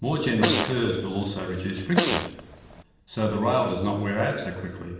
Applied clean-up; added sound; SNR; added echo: none; Fart; 2 dB; reverberation time 1.1 s.